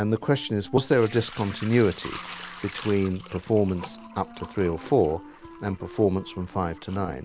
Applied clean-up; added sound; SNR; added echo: none; Sink (filling or washing) / Liquid + Wind instrument, woodwind instrument; 16 dB; none.